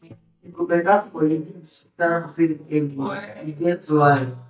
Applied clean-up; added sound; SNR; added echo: neural mask model DeepFilterNet 3.